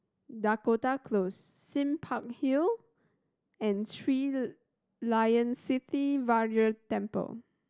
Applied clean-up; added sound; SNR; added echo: none; none; none; none.